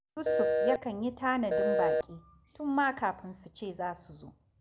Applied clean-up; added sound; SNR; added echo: none; Telephone; -4 dB; none.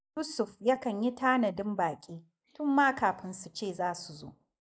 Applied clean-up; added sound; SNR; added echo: neural mask model Resemble Enhance denoiser.